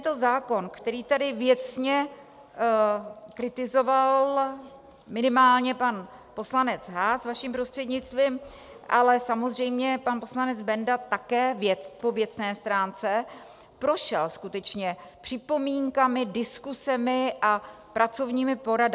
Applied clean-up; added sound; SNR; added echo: none; none; none; none.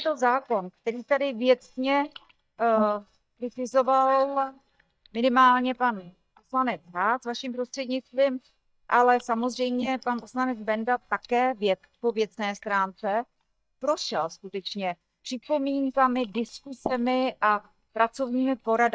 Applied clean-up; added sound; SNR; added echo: neural mask model DeepFilterNet 3.